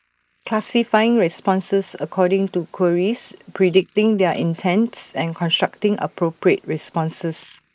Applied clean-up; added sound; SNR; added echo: neural mask model Resemble Enhance denoiser.